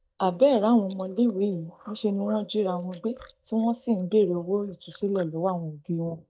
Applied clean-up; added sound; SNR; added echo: neural mask model DeepFilterNet 3.